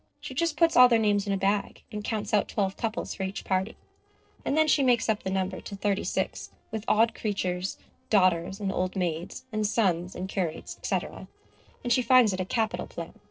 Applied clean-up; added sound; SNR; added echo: neural separator model SepFormer DNS4.